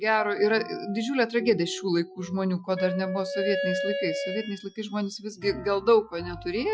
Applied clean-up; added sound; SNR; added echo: classical method Wiener filter.